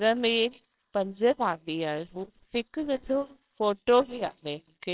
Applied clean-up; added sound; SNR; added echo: neural separator model SepFormer WHAMR!.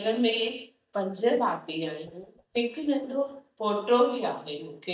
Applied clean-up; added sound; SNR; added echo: neural mask model DeepFilterNet 3.